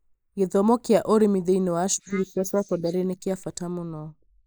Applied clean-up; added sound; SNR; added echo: neural mask model Resemble Enhance denoiser.